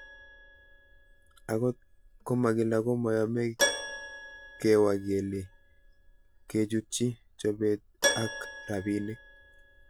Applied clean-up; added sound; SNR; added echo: none; Keyboard (musical); 7 dB; none.